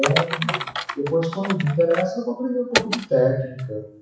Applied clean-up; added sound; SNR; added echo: classical method WPE with log-MMSE.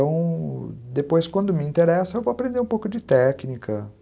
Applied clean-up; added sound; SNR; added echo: none; none; none; none.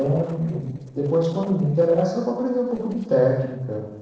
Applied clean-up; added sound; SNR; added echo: neural separator model SepFormer DNS4.